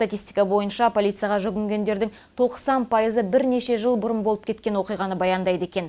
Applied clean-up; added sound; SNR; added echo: none; none; none; none.